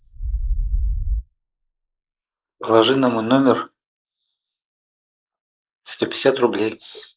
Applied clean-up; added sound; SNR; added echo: neural mask model Resemble Enhance denoiser.